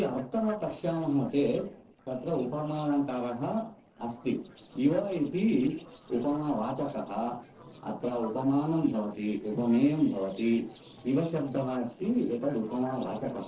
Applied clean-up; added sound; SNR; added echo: neural separator model SepFormer DNS4.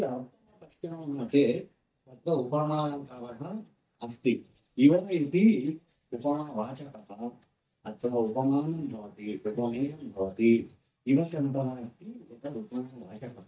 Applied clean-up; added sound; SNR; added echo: neural mask model DeepFilterNet 3.